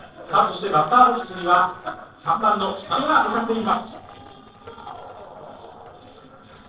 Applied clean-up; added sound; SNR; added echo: neural separator model SepFormer DNS4.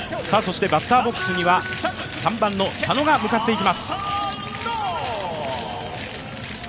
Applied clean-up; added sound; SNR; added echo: none; none; none; none.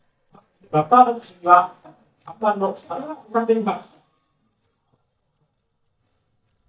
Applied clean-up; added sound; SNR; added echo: neural mask model DeepFilterNet 3.